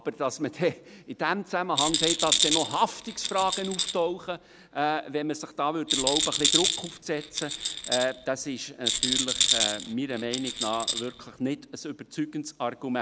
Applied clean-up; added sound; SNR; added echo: none; Rattle; -1 dB; none.